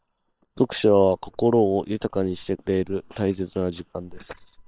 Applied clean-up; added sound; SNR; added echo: neural separator model SepFormer WHAM!.